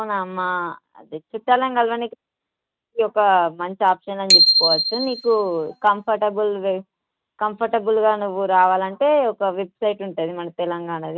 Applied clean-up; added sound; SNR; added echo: neural mask model RNNoise.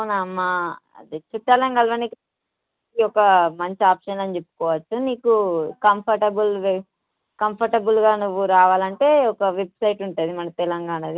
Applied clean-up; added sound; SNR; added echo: none; none; none; none.